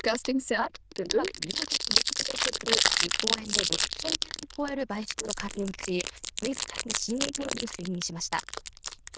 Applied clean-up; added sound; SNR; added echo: neural diffusion model UNIVERSE++.